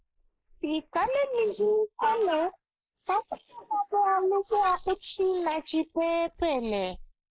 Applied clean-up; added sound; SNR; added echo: neural mask model Resemble Enhance denoiser.